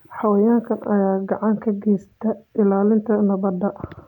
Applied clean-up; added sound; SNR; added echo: none; none; none; none.